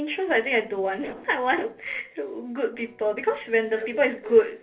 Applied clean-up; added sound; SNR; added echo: neural separator model SepFormer DNS4.